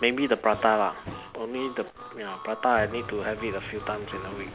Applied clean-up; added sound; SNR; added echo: none; Fire + Harmonica; 13 dB; none.